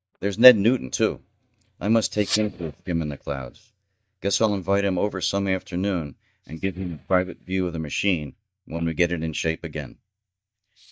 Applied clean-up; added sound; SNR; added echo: neural mask model DeepFilterNet 3.